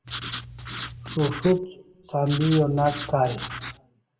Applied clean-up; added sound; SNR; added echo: none; Writing; 10 dB; reverberation time 0.6 s.